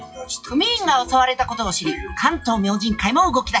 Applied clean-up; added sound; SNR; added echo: classical method WPE with log-MMSE.